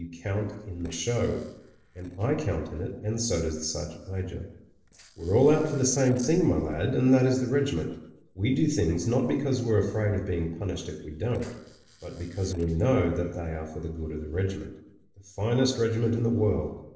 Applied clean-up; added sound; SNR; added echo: neural separator model SepFormer DNS4.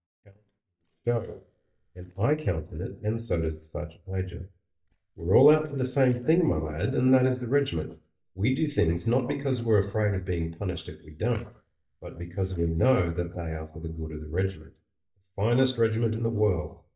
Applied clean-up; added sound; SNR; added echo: neural mask model DeepFilterNet 3.